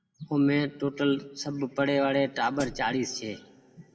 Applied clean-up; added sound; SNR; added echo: none; Hi-hat; 14 dB; reverberation time 1.3 s.